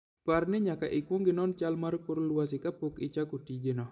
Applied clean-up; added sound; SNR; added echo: none; none; none; reverberation time 1.8 s.